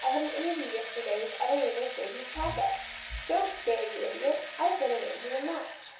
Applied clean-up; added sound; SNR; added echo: none; Engine / Drill; 8 dB; reverberation time 0.6 s.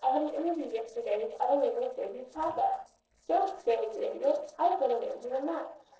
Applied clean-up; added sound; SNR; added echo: neural separator model SepFormer DNS4.